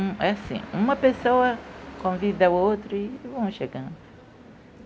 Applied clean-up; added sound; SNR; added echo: none; none; none; none.